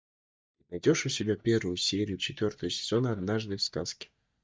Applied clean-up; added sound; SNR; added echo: neural mask model DeepFilterNet 3.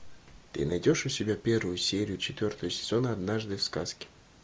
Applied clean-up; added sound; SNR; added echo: none; none; none; none.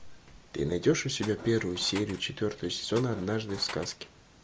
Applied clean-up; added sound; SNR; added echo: none; Tools; 13 dB; none.